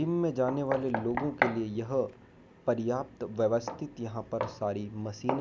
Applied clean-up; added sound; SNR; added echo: none; Knock; 7 dB; none.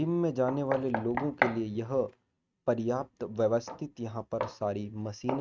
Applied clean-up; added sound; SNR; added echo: neural mask model RNNoise.